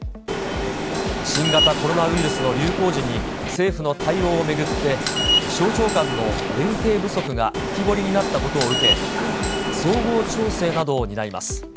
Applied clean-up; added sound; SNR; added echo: none; Subway, metro, underground; 1 dB; none.